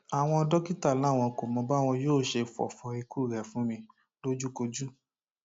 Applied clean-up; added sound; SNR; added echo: none; none; none; none.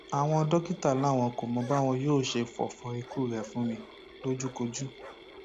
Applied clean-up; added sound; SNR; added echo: none; Bark + Mechanisms; 17 dB; none.